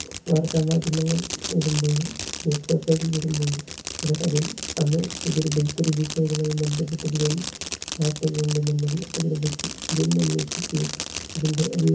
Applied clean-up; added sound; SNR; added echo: none; Fireworks; 9 dB; reverberation time 0.3 s.